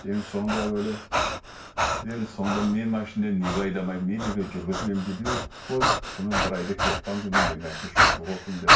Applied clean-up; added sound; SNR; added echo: none; Breathing; -2 dB; reverberation time 0.3 s.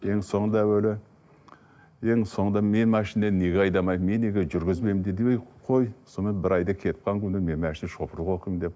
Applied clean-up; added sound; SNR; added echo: none; none; none; none.